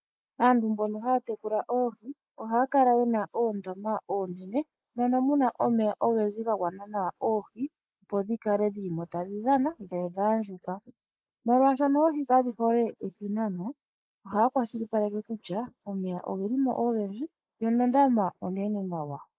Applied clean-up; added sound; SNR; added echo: neural mask model Resemble Enhance denoiser.